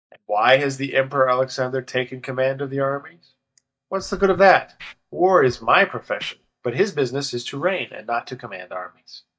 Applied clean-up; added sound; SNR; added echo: neural mask model DeepFilterNet 3.